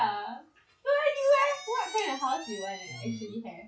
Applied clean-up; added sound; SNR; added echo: classical method log-MMSE.